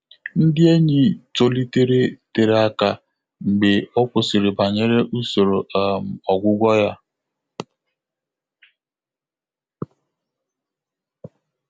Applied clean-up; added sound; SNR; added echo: none; none; none; none.